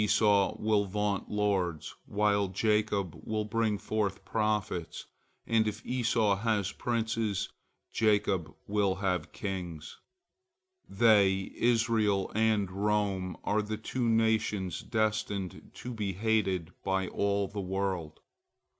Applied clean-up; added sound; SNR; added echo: none; none; none; none.